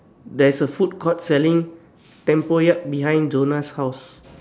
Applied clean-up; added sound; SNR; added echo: none; none; none; none.